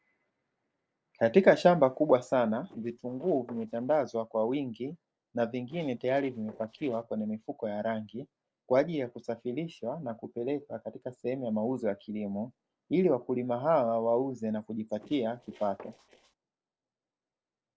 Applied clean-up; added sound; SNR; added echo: neural separator model SepFormer DNS4.